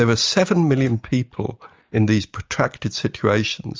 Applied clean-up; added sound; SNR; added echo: neural mask model DeepFilterNet 3.